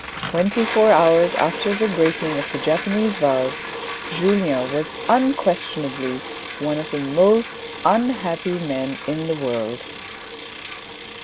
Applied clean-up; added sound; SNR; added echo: none; Bicycle; 5 dB; none.